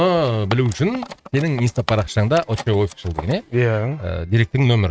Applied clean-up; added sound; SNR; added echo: neural mask model RNNoise.